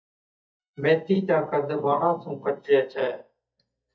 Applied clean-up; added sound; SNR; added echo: neural mask model DeepFilterNet 3.